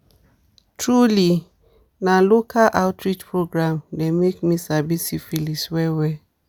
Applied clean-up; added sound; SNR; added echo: none; none; none; none.